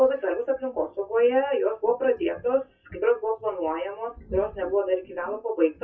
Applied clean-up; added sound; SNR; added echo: classical method WPE with log-MMSE.